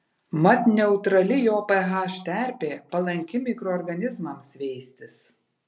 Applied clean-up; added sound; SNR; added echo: none; none; none; none.